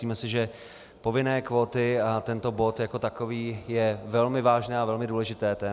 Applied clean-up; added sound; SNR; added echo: none; none; none; none.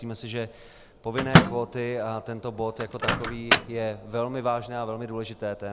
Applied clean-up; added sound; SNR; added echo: none; Microwave oven; -2 dB; none.